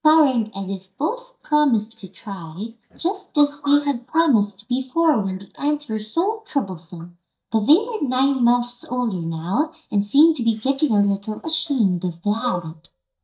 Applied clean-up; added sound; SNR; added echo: neural mask model DeepFilterNet 3.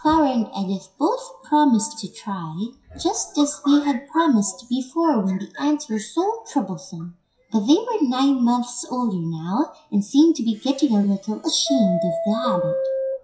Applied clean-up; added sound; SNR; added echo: classical method WPE with log-MMSE.